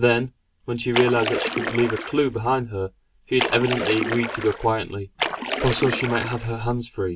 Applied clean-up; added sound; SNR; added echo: none; Splash, splatter; 5 dB; none.